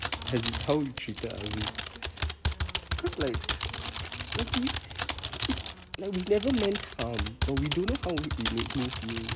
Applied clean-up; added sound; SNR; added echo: none; Typing; 1 dB; none.